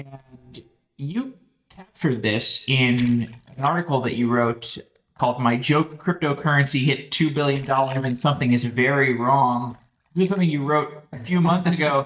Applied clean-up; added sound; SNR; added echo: neural mask model DeepFilterNet 3.